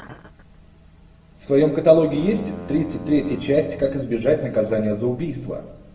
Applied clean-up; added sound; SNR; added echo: none; Brass instrument; 16 dB; reverberation time 0.8 s.